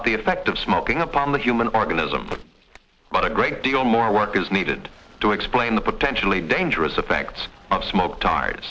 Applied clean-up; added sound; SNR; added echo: neural separator model SepFormer DNS4.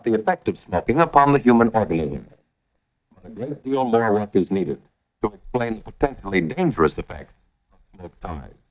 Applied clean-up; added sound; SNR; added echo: neural mask model DeepFilterNet 3.